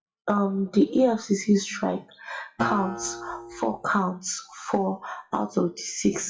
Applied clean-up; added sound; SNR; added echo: classical method WPE with log-MMSE.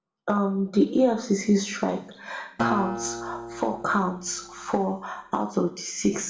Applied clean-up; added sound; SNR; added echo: none; Acoustic guitar; 9 dB; reverberation time 0.5 s.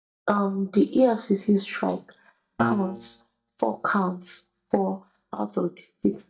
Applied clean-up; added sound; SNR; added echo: neural mask model DeepFilterNet 3.